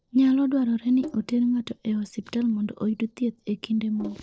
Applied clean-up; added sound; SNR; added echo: neural separator model SepFormer DNS4.